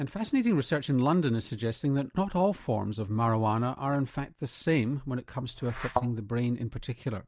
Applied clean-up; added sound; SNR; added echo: neural mask model DeepFilterNet 3.